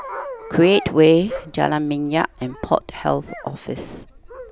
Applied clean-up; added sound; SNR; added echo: none; Dog; 16 dB; none.